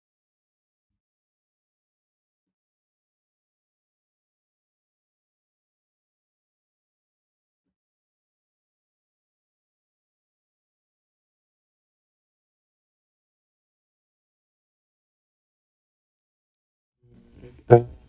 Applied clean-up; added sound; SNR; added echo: neural mask model DeepFilterNet 3.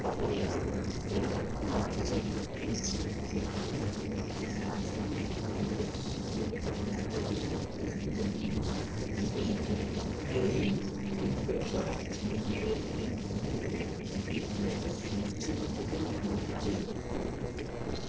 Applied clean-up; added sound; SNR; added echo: neural separator model SepFormer DNS4.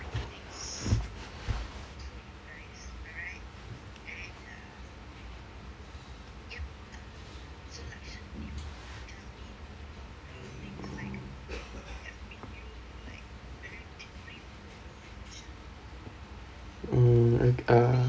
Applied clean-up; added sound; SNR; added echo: none; none; none; none.